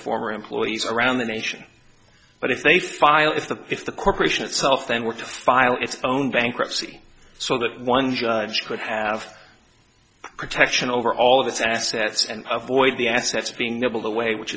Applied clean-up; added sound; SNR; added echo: none; none; none; none.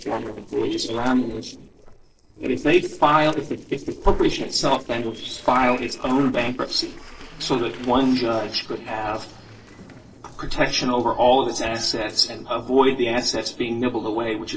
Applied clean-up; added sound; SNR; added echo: neural separator model SepFormer DNS4.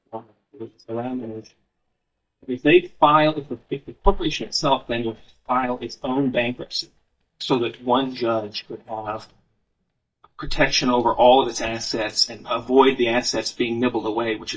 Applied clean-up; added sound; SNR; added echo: neural mask model DeepFilterNet 3.